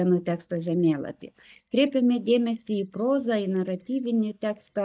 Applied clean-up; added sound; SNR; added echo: neural mask model DeepFilterNet 3.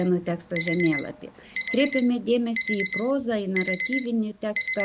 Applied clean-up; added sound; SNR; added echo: none; Alarm; 7 dB; none.